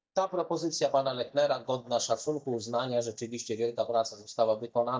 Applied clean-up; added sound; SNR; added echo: neural mask model DeepFilterNet 3.